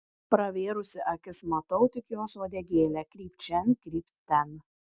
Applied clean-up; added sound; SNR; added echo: none; none; none; none.